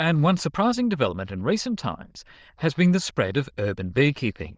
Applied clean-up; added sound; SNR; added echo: neural diffusion model UNIVERSE++.